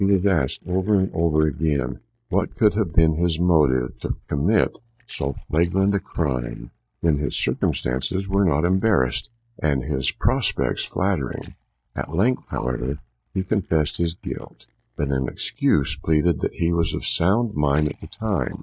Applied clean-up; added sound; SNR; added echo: neural mask model DeepFilterNet 3.